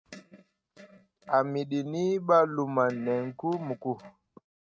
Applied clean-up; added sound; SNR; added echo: neural mask model RNNoise.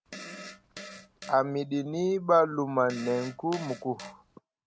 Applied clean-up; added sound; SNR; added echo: none; Fart; 16 dB; none.